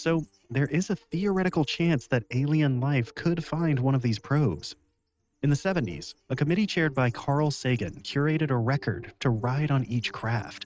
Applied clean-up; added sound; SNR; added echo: neural mask model RNNoise.